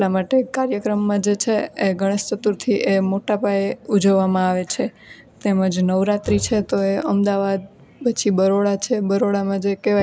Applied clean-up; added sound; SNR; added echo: none; none; none; none.